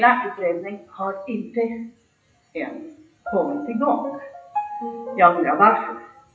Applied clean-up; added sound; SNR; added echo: classical method WPE with log-MMSE.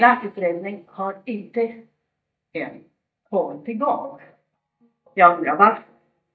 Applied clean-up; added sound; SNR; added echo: neural mask model DeepFilterNet 3.